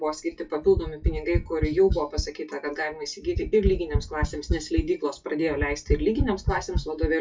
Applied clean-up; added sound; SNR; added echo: classical method WPE with log-MMSE.